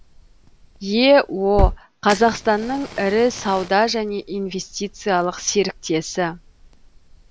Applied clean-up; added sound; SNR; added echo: none; Fire; 10 dB; none.